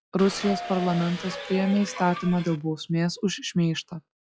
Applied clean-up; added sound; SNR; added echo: classical method log-MMSE.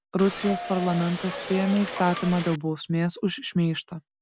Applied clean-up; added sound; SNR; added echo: none; Subway, metro, underground / Doorbell; 9 dB; none.